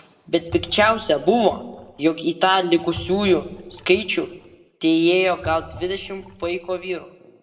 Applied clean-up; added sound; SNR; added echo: none; Liquid; 20 dB; reverberation time 0.7 s.